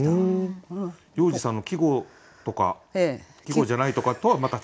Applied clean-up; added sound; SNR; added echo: none; none; none; none.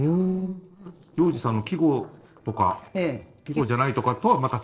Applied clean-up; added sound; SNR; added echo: neural separator model SepFormer DNS4.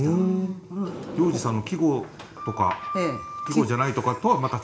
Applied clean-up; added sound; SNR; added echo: none; Sliding door; 11 dB; reverberation time 1.6 s.